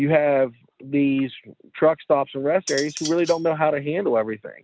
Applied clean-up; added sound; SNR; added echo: none; Cutlery, silverware; 13 dB; none.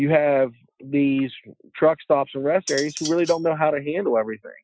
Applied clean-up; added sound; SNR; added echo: classical method Wiener filter.